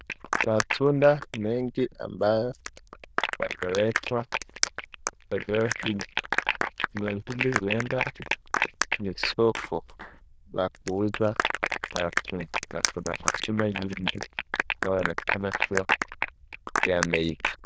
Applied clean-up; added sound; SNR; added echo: neural diffusion model UNIVERSE++.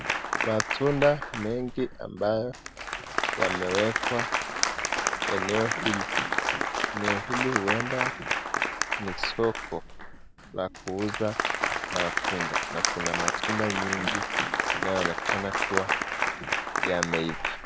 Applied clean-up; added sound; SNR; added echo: none; Applause; -2 dB; none.